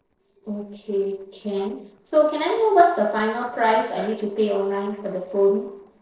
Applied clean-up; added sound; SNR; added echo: neural separator model SepFormer DNS4.